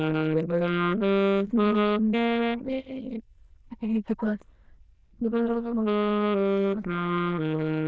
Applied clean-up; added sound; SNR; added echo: neural diffusion model UNIVERSE++.